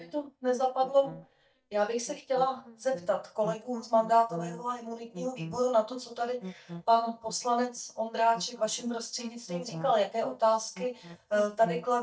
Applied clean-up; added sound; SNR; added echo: neural mask model DeepFilterNet 3.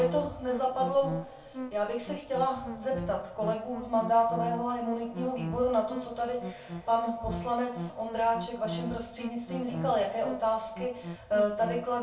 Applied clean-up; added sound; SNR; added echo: none; Musical instrument; 10 dB; reverberation time 0.3 s.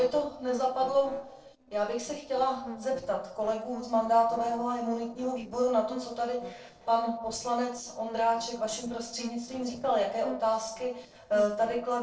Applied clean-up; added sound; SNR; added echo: neural separator model SepFormer DNS4.